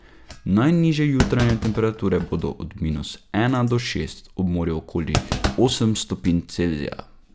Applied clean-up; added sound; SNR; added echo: none; Thump, thud; 9 dB; none.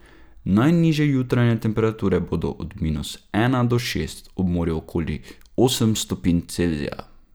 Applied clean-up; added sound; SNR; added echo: none; none; none; none.